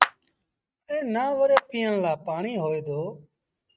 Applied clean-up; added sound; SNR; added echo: neural mask model RNNoise.